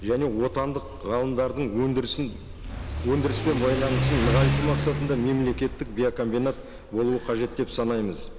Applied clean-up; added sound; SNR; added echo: none; Accelerating, revving, vroom / Car; 4 dB; none.